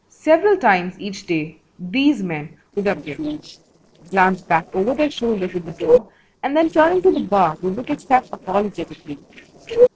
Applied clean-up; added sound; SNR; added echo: neural separator model SepFormer DNS4.